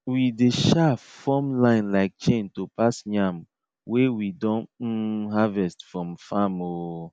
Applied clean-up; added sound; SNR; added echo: none; none; none; none.